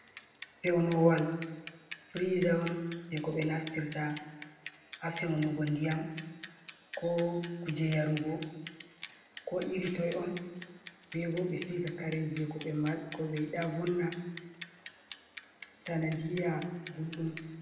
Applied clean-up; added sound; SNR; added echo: none; Bicycle; -3 dB; reverberation time 1.1 s.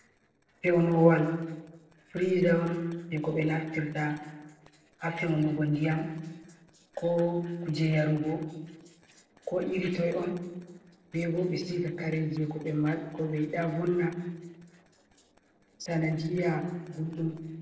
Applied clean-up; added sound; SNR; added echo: neural separator model SepFormer DNS4.